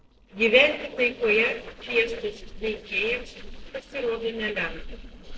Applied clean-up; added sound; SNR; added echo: neural separator model SepFormer DNS4.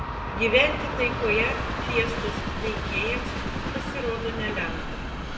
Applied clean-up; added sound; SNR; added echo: none; Train; 1 dB; reverberation time 0.7 s.